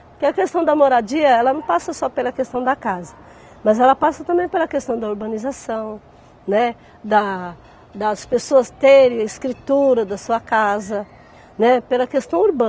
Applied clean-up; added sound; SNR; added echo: none; none; none; none.